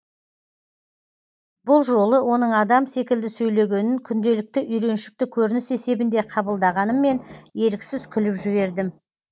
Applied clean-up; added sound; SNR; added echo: neural mask model DeepFilterNet 3.